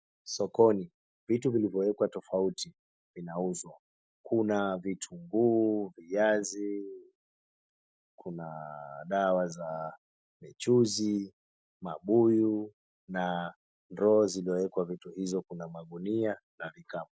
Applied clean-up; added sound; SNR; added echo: none; none; none; none.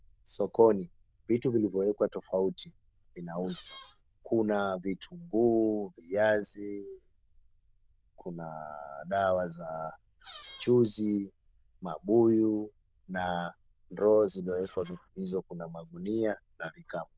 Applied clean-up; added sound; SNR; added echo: neural diffusion model UNIVERSE++.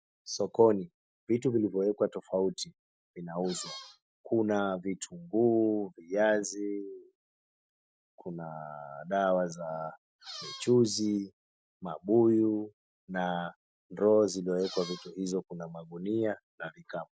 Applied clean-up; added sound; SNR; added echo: none; Squeak; 14 dB; none.